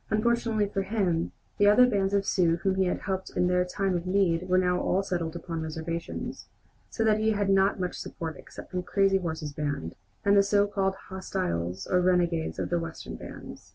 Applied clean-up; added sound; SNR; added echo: none; none; none; none.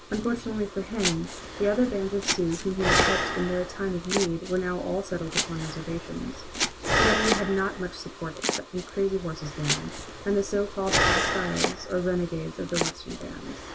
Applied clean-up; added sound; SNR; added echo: none; Domestic sounds, home sounds + Breathing; 1 dB; none.